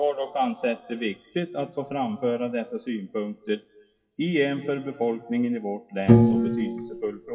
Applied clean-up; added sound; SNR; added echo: classical method WPE with log-MMSE.